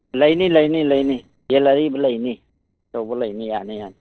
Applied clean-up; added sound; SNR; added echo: neural separator model SepFormer DNS4.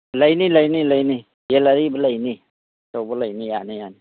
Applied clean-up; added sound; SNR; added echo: none; none; none; none.